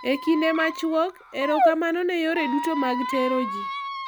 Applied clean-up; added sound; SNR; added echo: none; Squeak; 4 dB; none.